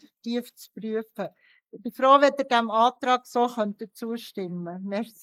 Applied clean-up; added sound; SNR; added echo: neural mask model Resemble Enhance denoiser.